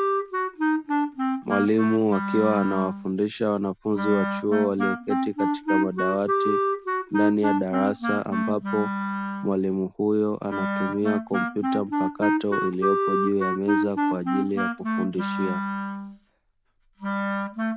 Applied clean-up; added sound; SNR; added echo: none; Wind instrument, woodwind instrument; 0 dB; none.